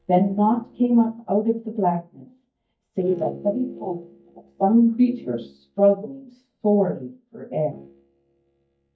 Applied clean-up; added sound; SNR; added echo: neural mask model DeepFilterNet 3.